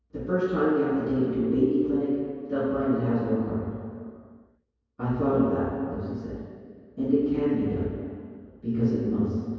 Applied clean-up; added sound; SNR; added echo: none; none; none; reverberation time 2.2 s.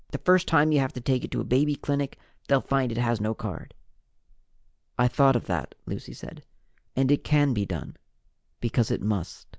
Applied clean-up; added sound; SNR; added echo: none; none; none; none.